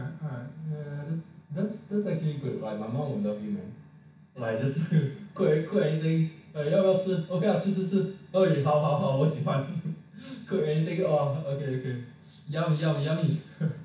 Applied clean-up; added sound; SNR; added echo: none; none; none; reverberation time 0.7 s.